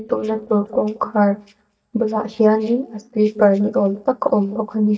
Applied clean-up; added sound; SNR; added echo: neural mask model DeepFilterNet 3.